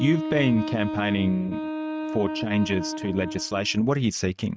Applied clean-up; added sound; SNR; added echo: neural mask model RNNoise.